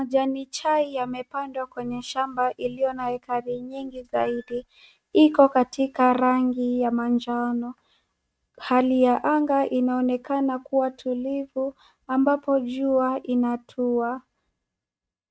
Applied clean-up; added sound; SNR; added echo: neural mask model RNNoise.